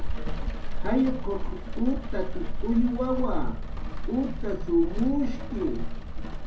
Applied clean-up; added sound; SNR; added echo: none; Rain; -2 dB; reverberation time 0.4 s.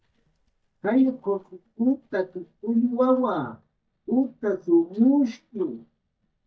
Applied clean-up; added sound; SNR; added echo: neural mask model DeepFilterNet 3.